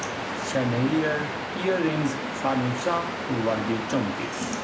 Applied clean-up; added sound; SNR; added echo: none; Waves, surf; 4 dB; none.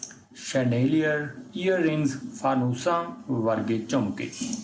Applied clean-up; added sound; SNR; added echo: none; none; none; none.